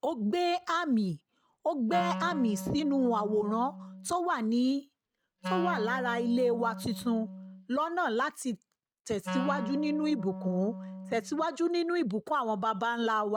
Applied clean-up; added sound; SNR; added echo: neural mask model RNNoise.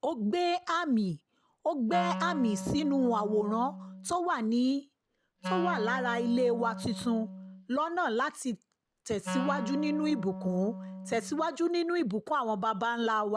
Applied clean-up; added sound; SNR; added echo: none; Wind instrument, woodwind instrument; 9 dB; none.